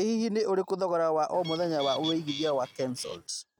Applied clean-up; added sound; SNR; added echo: neural mask model RNNoise.